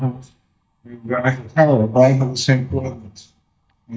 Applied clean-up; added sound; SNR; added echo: neural mask model DeepFilterNet 3.